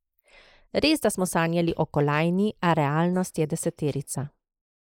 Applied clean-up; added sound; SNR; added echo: neural mask model Resemble Enhance denoiser.